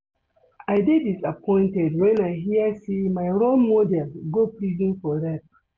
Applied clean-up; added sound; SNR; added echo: none; none; none; none.